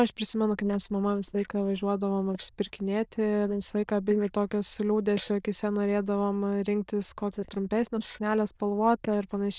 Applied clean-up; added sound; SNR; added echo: neural diffusion model UNIVERSE++.